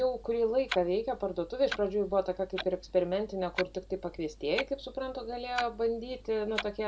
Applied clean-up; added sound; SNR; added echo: none; Clock; 12 dB; none.